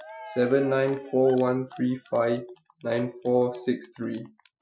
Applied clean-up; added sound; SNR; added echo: classical method Wiener filter.